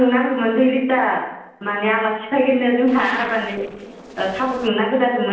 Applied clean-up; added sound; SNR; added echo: neural separator model SepFormer DNS4.